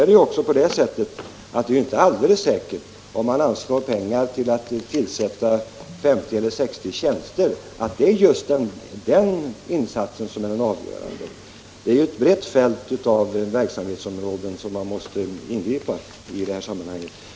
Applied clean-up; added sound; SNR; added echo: none; none; none; none.